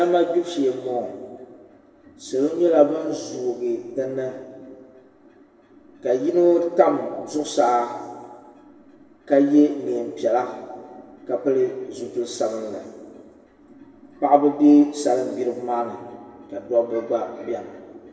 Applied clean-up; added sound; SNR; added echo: none; none; none; reverberation time 1.6 s.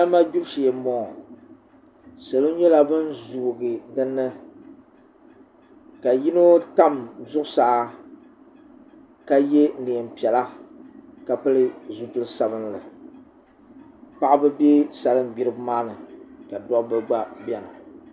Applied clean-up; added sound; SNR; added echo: none; none; none; none.